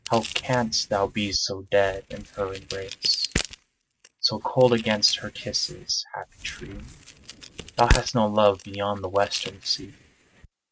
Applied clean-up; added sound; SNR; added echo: neural mask model RNNoise.